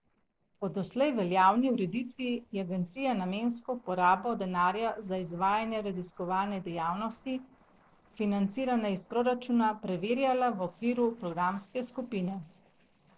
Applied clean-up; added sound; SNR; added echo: neural separator model SepFormer DNS4.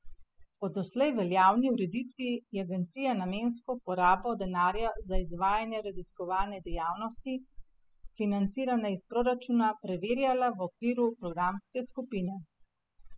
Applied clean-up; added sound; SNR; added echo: classical method spectral subtraction.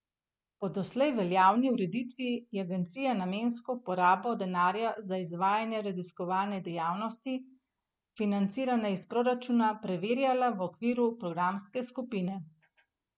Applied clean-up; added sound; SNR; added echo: none; none; none; none.